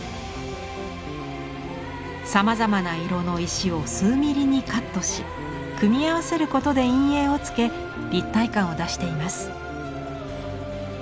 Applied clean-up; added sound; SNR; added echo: none; Guitar + Guitar; 13 dB; none.